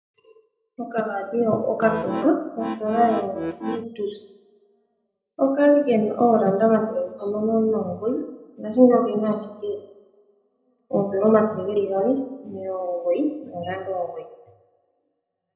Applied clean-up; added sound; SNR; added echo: none; Accordion; 7 dB; reverberation time 0.7 s.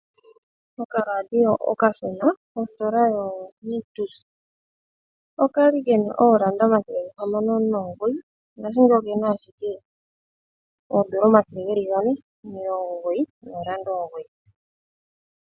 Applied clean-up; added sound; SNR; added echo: none; none; none; none.